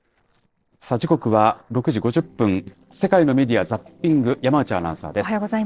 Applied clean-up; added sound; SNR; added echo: neural separator model SepFormer DNS4.